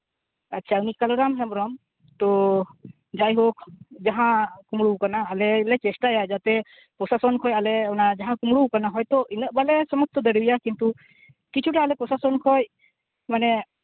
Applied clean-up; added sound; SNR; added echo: none; none; none; none.